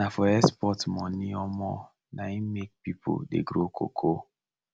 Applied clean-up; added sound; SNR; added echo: none; none; none; none.